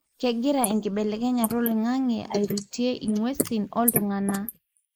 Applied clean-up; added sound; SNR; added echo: neural mask model Resemble Enhance denoiser.